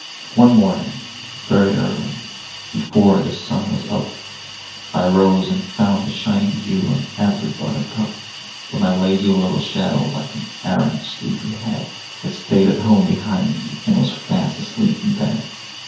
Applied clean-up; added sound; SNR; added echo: none; Hiss; 15 dB; reverberation time 0.6 s.